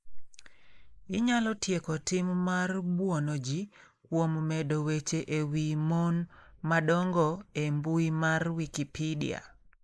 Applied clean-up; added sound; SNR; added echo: neural mask model Resemble Enhance denoiser.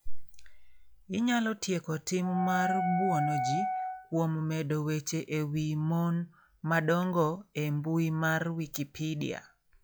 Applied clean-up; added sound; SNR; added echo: classical method log-MMSE.